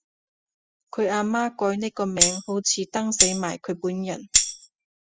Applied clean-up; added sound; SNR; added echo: classical method spectral subtraction.